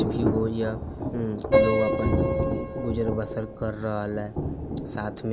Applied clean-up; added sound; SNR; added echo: none; Piano + Thunder / Rain; -3 dB; none.